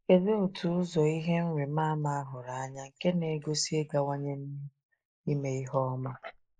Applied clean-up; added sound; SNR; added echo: neural mask model Resemble Enhance denoiser.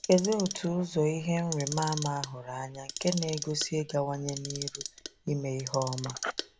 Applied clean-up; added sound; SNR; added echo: none; Clock; 9 dB; none.